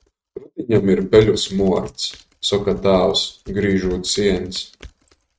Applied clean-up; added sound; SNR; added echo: neural mask model RNNoise.